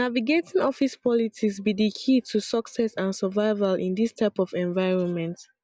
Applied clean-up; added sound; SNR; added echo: none; none; none; none.